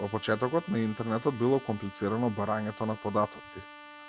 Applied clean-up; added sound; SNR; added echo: none; Trumpet; 17 dB; none.